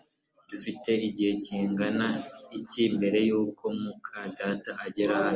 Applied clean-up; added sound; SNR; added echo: none; none; none; none.